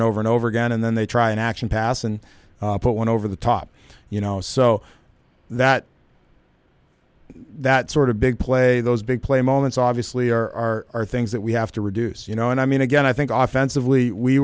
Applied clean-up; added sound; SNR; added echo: none; none; none; none.